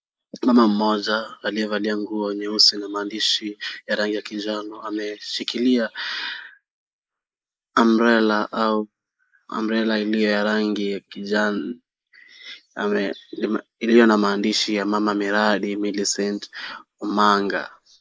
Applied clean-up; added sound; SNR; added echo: neural mask model Resemble Enhance denoiser.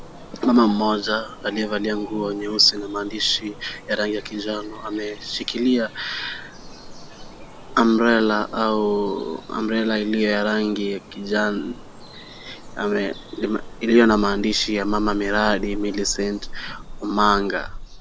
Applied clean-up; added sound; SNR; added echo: none; Bird vocalization, bird call, bird song; 13 dB; none.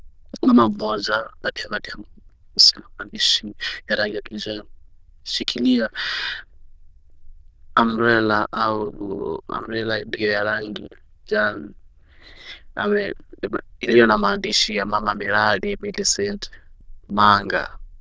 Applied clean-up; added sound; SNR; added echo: neural diffusion model UNIVERSE++.